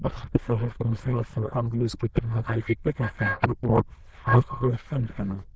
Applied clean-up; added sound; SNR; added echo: neural diffusion model UNIVERSE++.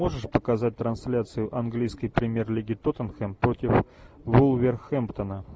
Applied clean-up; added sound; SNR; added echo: none; none; none; none.